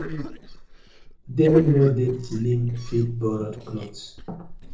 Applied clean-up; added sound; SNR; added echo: neural separator model SepFormer DNS4.